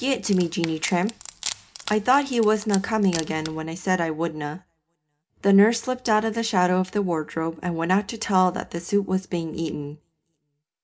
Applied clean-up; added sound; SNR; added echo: none; Wood; 13 dB; reverberation time 0.3 s.